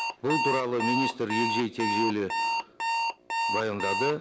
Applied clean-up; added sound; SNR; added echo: none; Alarm; 0 dB; none.